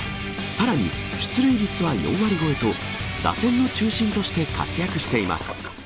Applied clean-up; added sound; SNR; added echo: none; Toilet flush; 20 dB; none.